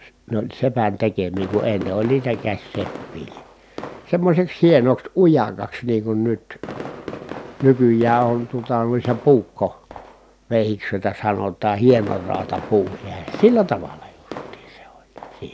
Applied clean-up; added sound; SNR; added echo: none; Fireworks; 16 dB; none.